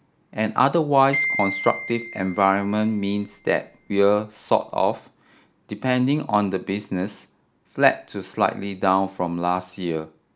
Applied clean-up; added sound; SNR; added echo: none; Glockenspiel; 9 dB; none.